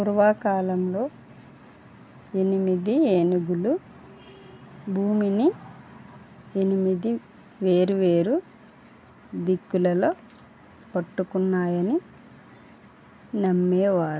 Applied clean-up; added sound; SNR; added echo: none; none; none; none.